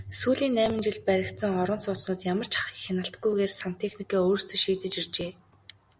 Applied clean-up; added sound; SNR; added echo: none; none; none; none.